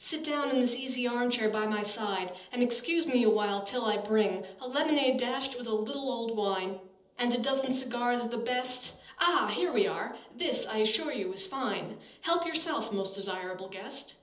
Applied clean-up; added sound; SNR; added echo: none; Cowbell; 19 dB; reverberation time 1.2 s.